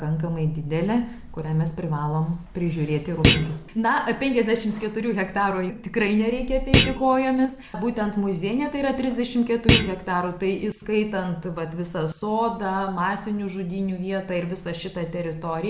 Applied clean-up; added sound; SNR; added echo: none; Thump, thud; 1 dB; none.